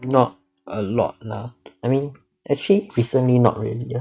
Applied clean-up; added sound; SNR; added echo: neural mask model RNNoise.